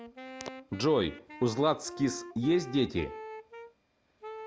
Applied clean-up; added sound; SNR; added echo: none; Wind instrument, woodwind instrument; 14 dB; none.